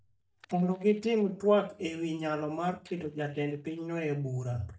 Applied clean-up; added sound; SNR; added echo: neural mask model DeepFilterNet 3.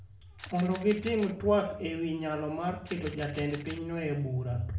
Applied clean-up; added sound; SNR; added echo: none; Camera; 17 dB; reverberation time 0.5 s.